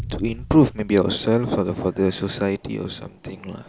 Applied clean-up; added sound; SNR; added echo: none; Boom; 18 dB; none.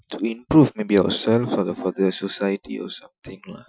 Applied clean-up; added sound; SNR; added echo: classical method Wiener filter.